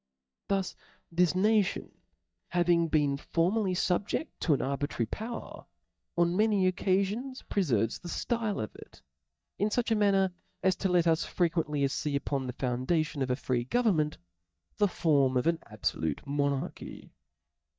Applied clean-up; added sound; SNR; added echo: neural mask model DeepFilterNet 3.